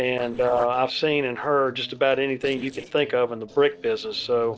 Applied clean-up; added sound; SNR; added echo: neural separator model SepFormer DNS4.